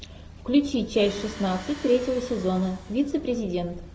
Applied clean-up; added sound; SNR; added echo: none; Tools; 19 dB; none.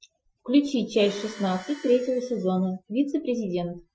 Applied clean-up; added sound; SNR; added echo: classical method Wiener filter.